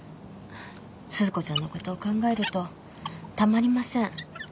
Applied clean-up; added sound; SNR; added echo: none; Squeak; 14 dB; none.